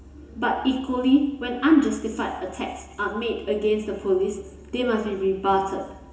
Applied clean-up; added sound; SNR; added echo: none; none; none; reverberation time 1.0 s.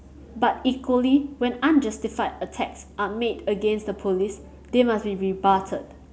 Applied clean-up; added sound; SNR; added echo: none; none; none; none.